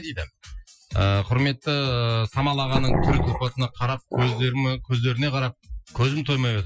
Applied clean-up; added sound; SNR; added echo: classical method Wiener filter.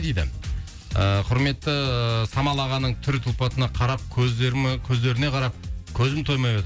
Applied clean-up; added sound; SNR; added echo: none; none; none; none.